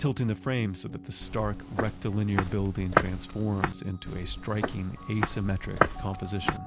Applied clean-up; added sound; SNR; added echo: none; Walk, footsteps; 1 dB; none.